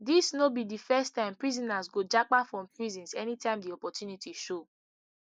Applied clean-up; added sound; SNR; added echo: neural mask model Resemble Enhance denoiser.